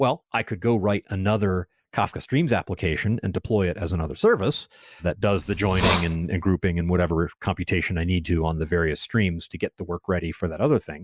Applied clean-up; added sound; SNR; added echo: none; Hiss; 4 dB; none.